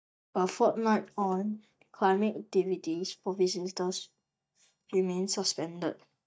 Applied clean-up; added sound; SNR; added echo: neural mask model DeepFilterNet 3.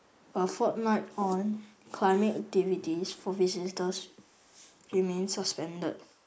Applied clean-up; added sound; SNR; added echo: neural mask model Resemble Enhance denoiser.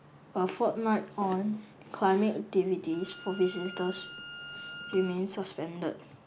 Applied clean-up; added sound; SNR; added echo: none; Bowed string instrument; 14 dB; none.